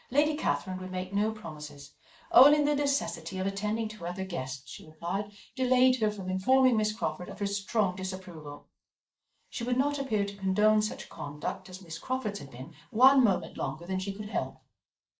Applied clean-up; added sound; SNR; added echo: neural mask model Resemble Enhance denoiser.